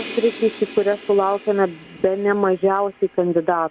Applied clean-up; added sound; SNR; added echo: none; Crash cymbal; 18 dB; none.